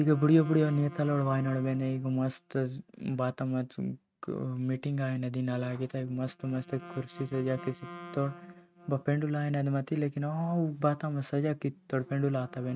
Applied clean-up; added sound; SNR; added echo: neural mask model RNNoise.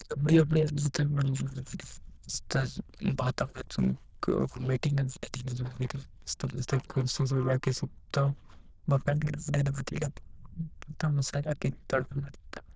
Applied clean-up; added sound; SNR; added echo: neural diffusion model UNIVERSE++.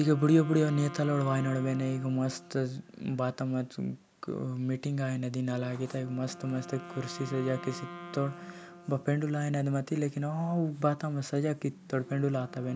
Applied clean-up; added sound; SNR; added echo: none; Wind instrument, woodwind instrument; 18 dB; none.